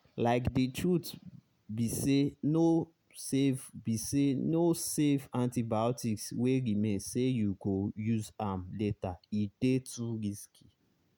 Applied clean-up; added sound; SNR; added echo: none; none; none; none.